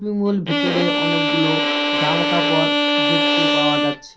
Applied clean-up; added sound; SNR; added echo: none; Bowed string instrument; -5 dB; reverberation time 0.3 s.